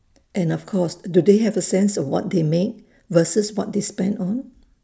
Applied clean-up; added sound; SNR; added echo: none; none; none; none.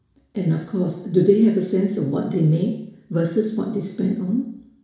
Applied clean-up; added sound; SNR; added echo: none; none; none; reverberation time 0.7 s.